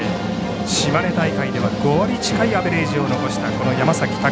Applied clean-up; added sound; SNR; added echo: none; none; none; none.